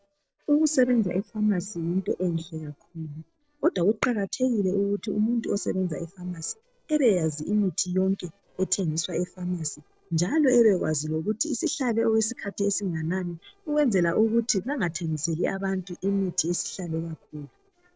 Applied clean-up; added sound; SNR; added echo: neural separator model SepFormer DNS4.